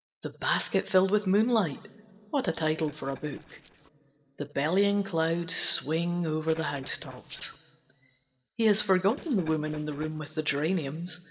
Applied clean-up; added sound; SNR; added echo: neural separator model SepFormer DNS4.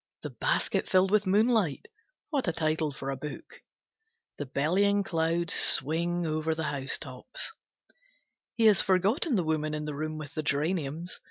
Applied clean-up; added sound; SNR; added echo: none; none; none; none.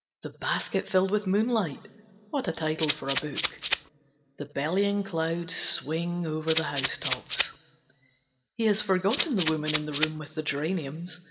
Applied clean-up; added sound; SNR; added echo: none; Rattle (instrument); 2 dB; reverberation time 2.8 s.